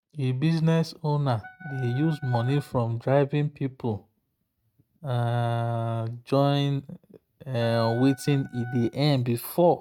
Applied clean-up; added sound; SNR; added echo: neural mask model RNNoise.